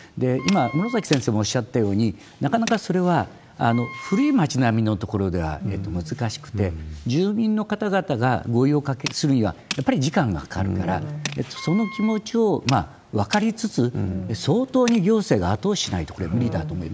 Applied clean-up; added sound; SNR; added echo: none; Wind instrument, woodwind instrument + Tools; 16 dB; none.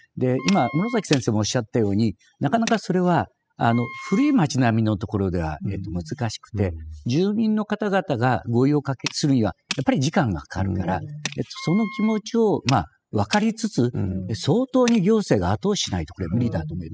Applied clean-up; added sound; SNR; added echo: classical method spectral subtraction.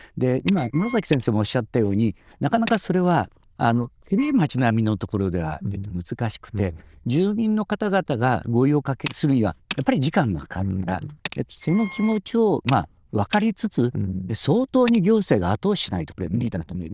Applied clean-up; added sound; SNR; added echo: neural diffusion model UNIVERSE++.